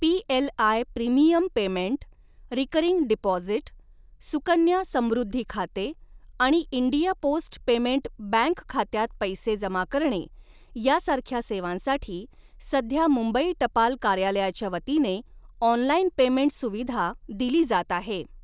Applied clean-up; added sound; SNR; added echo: none; none; none; none.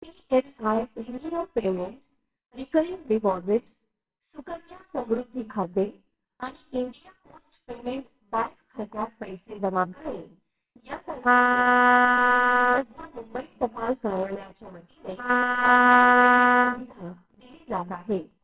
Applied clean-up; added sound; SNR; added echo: neural separator model SepFormer WHAMR!.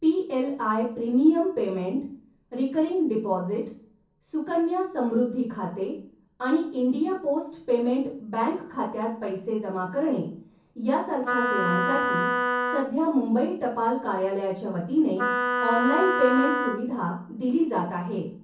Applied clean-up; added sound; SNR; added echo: none; Wind instrument, woodwind instrument; 0 dB; reverberation time 0.6 s.